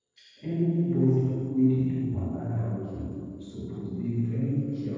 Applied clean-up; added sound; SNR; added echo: neural separator model SepFormer DNS4.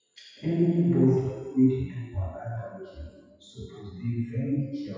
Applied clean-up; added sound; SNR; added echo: classical method WPE with log-MMSE.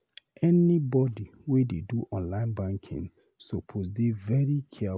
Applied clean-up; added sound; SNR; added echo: none; none; none; none.